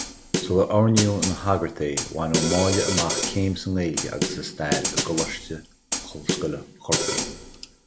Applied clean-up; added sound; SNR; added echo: none; Snare drum; 3 dB; none.